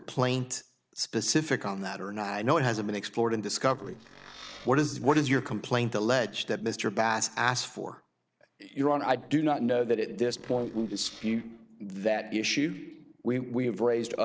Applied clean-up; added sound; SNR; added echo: neural separator model SepFormer DNS4.